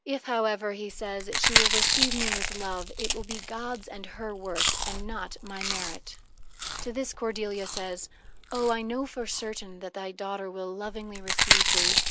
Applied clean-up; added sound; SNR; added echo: none; Chewing, mastication; -4 dB; none.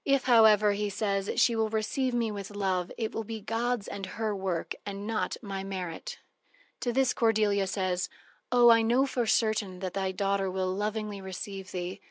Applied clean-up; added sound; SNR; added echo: none; none; none; none.